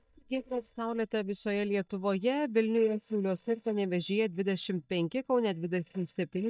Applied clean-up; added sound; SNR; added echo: neural mask model DeepFilterNet 3.